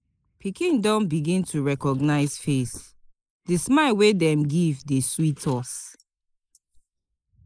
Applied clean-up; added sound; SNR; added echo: neural mask model Resemble Enhance denoiser.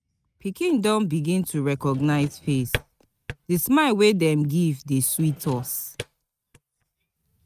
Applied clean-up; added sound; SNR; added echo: neural mask model RNNoise.